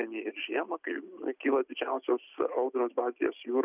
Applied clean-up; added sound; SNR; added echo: none; none; none; none.